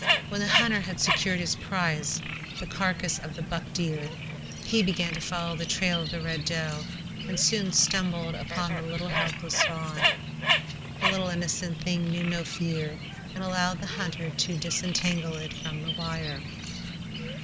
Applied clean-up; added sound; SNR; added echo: none; Bird; 2 dB; none.